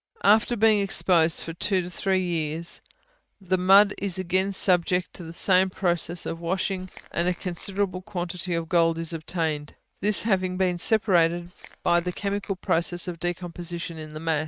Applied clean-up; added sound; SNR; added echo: neural mask model RNNoise.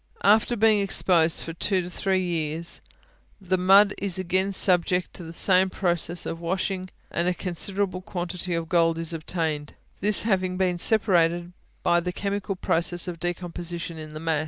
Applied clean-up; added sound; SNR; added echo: none; none; none; none.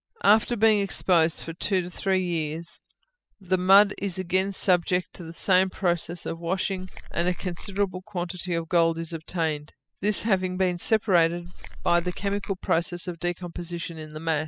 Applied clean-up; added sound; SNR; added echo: classical method spectral subtraction.